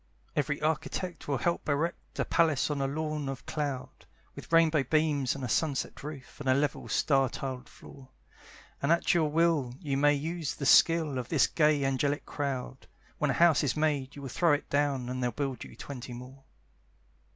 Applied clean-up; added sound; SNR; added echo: none; none; none; none.